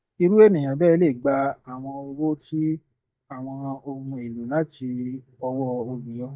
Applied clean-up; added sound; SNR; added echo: neural mask model DeepFilterNet 3.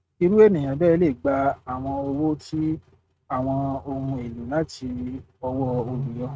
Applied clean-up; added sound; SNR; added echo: neural mask model RNNoise.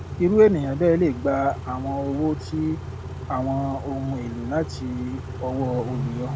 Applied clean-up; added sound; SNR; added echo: none; Idling / Accelerating, revving, vroom / Car; 8 dB; none.